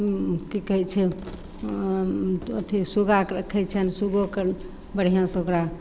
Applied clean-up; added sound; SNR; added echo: none; Coin (dropping); 18 dB; none.